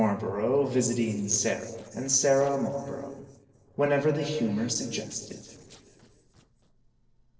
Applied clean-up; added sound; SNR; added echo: neural separator model SepFormer DNS4.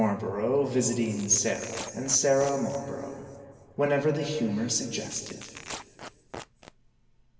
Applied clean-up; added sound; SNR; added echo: none; Tearing; 17 dB; reverberation time 2.7 s.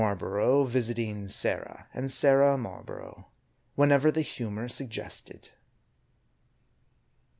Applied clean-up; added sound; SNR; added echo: none; none; none; none.